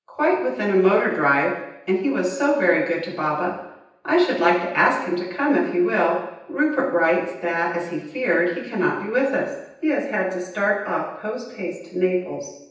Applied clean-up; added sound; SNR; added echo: none; none; none; reverberation time 0.9 s.